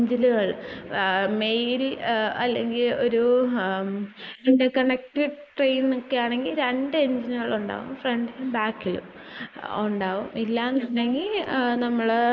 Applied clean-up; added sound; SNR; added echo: neural mask model Resemble Enhance denoiser.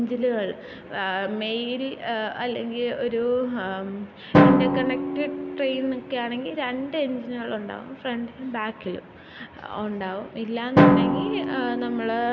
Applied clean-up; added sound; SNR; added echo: none; Drum; -2 dB; none.